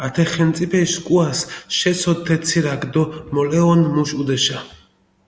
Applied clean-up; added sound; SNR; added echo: none; none; none; none.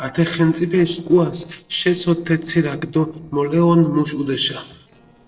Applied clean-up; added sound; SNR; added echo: neural separator model SepFormer DNS4.